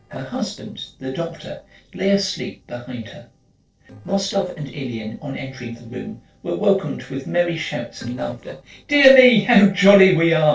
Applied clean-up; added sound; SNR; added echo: neural separator model SepFormer DNS4.